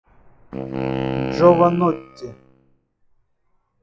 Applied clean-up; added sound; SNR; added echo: classical method log-MMSE.